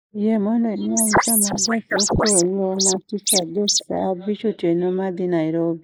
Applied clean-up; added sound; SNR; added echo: neural mask model Resemble Enhance denoiser.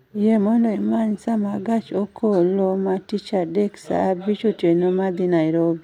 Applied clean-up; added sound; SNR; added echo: none; none; none; none.